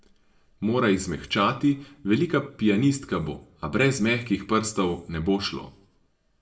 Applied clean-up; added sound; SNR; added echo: none; none; none; reverberation time 0.4 s.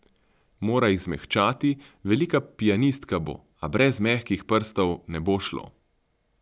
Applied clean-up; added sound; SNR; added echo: none; none; none; none.